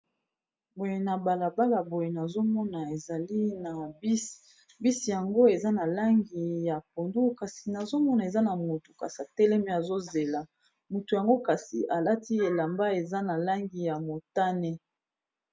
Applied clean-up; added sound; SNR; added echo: none; none; none; none.